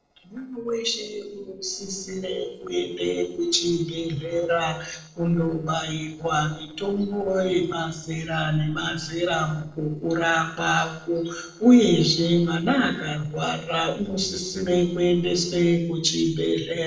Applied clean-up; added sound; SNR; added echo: neural separator model SepFormer DNS4.